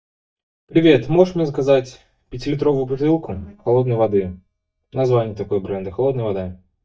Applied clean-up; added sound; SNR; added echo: neural mask model DeepFilterNet 3.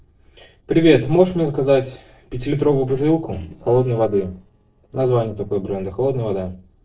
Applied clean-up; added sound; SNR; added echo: neural separator model SepFormer DNS4.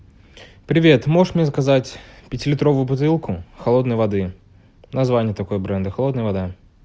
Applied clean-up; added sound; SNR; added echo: none; none; none; none.